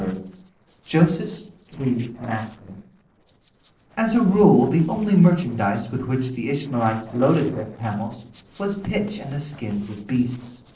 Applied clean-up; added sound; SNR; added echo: neural separator model SepFormer DNS4.